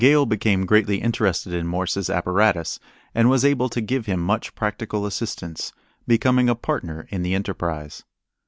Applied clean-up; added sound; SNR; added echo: none; none; none; none.